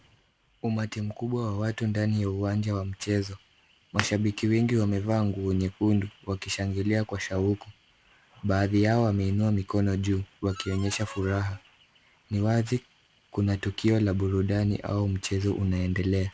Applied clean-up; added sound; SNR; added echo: none; Harmonica; 19 dB; none.